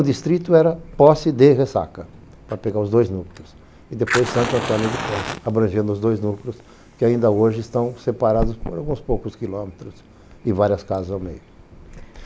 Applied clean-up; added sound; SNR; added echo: none; Fire; 12 dB; none.